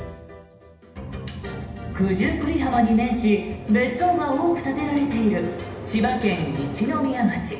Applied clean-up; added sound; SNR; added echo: none; none; none; reverberation time 0.8 s.